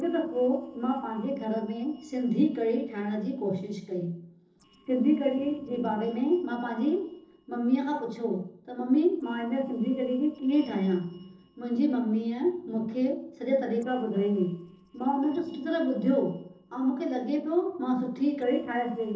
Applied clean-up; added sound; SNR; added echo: neural separator model SepFormer DNS4.